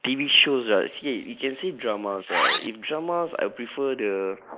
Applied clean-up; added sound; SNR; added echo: neural mask model Resemble Enhance denoiser.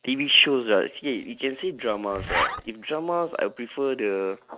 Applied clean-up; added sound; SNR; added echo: neural mask model RNNoise.